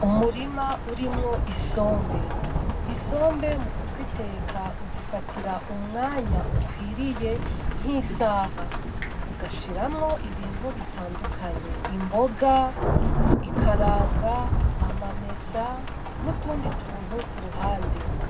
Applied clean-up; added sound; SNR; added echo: none; Rain / Thunderstorm; -2 dB; reverberation time 0.3 s.